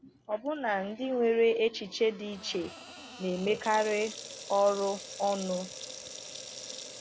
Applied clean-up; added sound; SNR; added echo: none; Sink (filling or washing) / Water tap, faucet; 14 dB; none.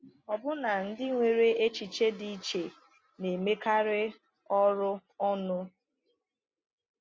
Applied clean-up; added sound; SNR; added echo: none; none; none; none.